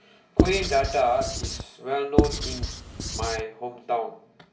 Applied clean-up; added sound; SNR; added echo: none; Writing; -2 dB; reverberation time 0.2 s.